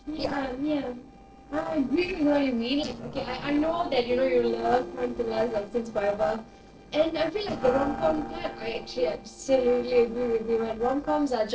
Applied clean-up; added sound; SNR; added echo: neural separator model SepFormer DNS4.